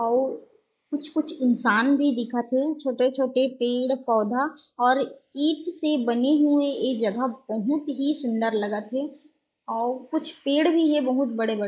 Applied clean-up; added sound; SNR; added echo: neural mask model Resemble Enhance denoiser.